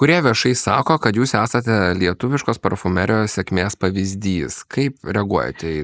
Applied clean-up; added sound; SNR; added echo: neural mask model Resemble Enhance denoiser.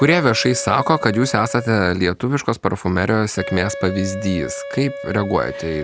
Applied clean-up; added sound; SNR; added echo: none; Wind instrument, woodwind instrument; 12 dB; none.